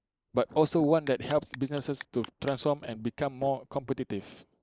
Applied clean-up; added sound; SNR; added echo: neural mask model Resemble Enhance denoiser.